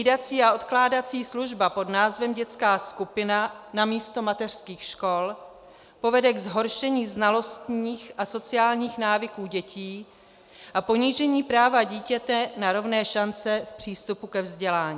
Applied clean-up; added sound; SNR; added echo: none; none; none; none.